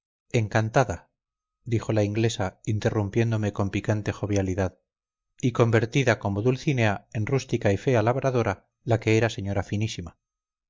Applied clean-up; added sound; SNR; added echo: neural mask model DeepFilterNet 3.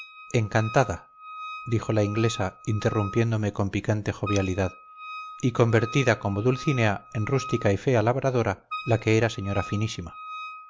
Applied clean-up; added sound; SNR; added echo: none; Wind instrument, woodwind instrument; 15 dB; none.